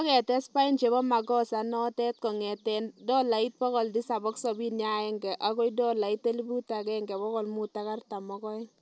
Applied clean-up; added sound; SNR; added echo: none; none; none; none.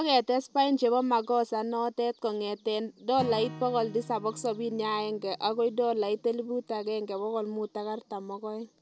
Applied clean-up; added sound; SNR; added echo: none; Acoustic guitar / Strum; 20 dB; none.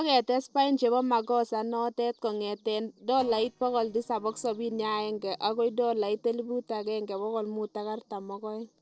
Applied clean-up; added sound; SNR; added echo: neural separator model SepFormer DNS4.